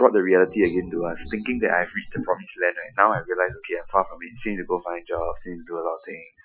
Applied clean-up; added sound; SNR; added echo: classical method Wiener filter.